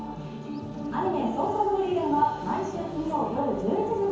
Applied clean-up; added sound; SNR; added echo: none; Buzz / Bird; 16 dB; reverberation time 0.9 s.